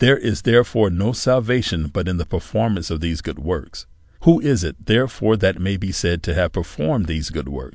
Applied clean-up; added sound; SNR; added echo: none; none; none; none.